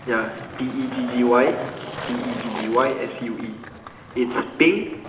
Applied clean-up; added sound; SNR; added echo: none; Skateboard; 11 dB; reverberation time 0.8 s.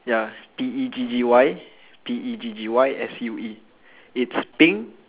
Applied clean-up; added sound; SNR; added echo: none; none; none; none.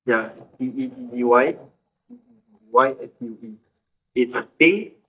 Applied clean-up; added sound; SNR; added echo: neural mask model DeepFilterNet 3.